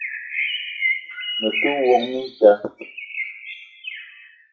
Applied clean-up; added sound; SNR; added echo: classical method WPE with log-MMSE.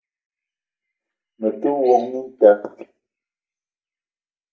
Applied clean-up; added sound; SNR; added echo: neural mask model DeepFilterNet 3.